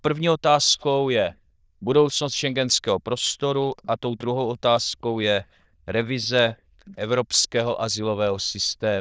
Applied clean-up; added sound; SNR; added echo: neural diffusion model UNIVERSE++.